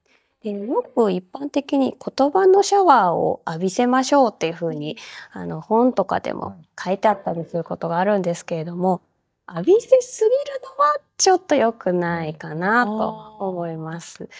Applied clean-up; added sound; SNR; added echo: neural mask model DeepFilterNet 3.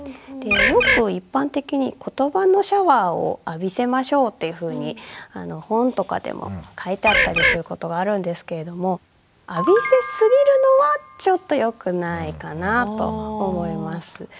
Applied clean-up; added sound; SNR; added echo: none; Bird; -4 dB; none.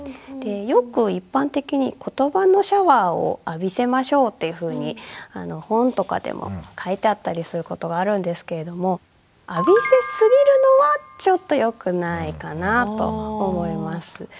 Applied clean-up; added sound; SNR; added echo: none; none; none; none.